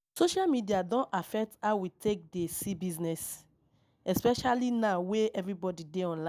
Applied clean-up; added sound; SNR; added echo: none; none; none; none.